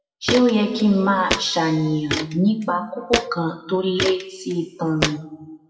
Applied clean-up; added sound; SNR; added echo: classical method WPE with log-MMSE.